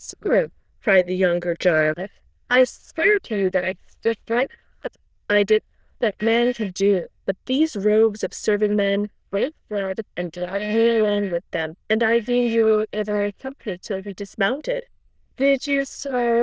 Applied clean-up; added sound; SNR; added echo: neural diffusion model UNIVERSE++.